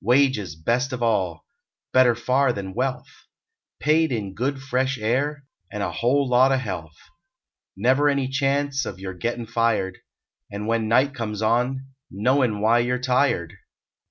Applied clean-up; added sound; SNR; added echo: none; none; none; none.